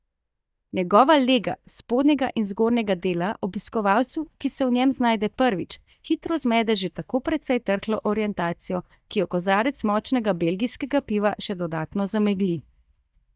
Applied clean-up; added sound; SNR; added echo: neural mask model DeepFilterNet 3.